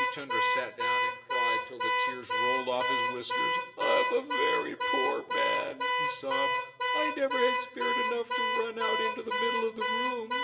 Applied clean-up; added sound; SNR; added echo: none; Alarm / Car; -4 dB; reverberation time 1.6 s.